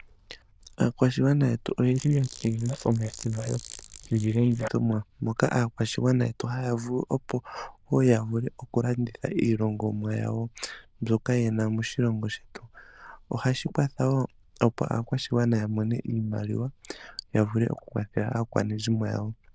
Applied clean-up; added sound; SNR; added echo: neural diffusion model UNIVERSE++.